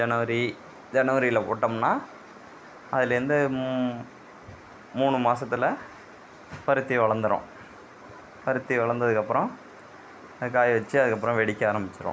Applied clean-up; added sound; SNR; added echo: none; none; none; none.